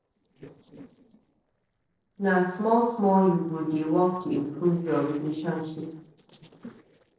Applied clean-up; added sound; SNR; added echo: neural separator model SepFormer DNS4.